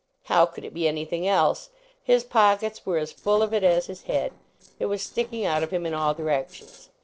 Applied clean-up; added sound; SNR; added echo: neural separator model SepFormer DNS4.